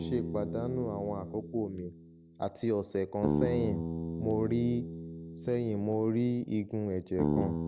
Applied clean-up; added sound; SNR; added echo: none; Bass guitar; 4 dB; none.